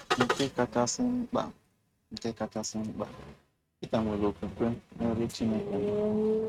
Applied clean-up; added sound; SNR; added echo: neural mask model RNNoise.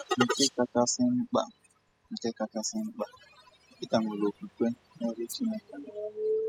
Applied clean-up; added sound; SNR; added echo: classical method spectral subtraction.